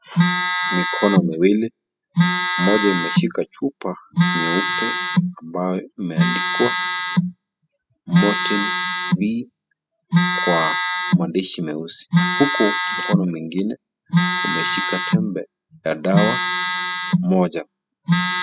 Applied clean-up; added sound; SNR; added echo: classical method spectral subtraction.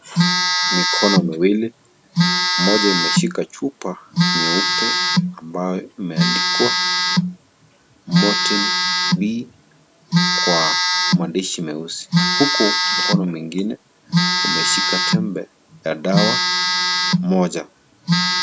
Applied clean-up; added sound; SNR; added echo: none; Telephone; -4 dB; none.